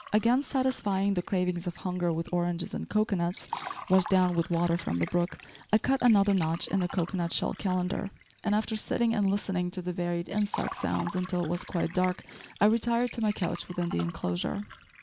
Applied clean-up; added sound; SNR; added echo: none; Liquid; 17 dB; none.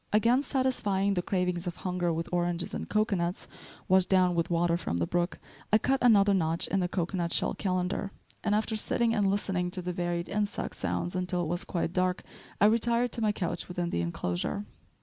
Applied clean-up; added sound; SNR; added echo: none; none; none; none.